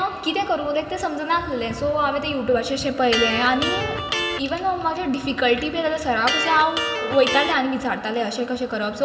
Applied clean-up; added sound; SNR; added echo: none; Electric guitar; 4 dB; reverberation time 1.6 s.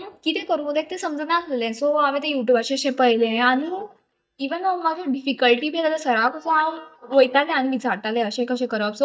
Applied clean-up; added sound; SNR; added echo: neural mask model DeepFilterNet 3.